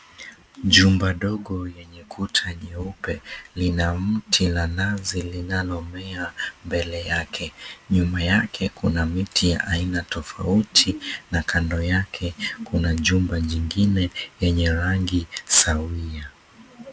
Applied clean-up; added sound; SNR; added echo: none; none; none; none.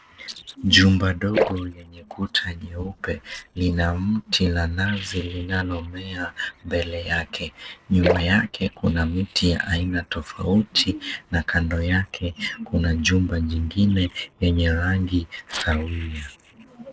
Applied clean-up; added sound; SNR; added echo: neural separator model SepFormer DNS4.